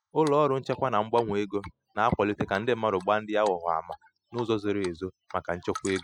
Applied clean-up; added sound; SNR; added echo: classical method spectral subtraction.